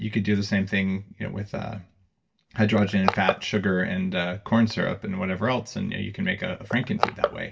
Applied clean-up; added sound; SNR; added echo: none; Crushing; 9 dB; reverberation time 0.2 s.